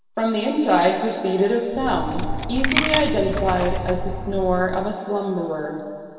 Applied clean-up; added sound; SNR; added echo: none; Coin (dropping); 3 dB; reverberation time 2.5 s.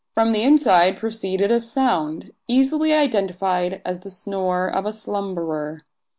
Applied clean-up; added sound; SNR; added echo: none; none; none; none.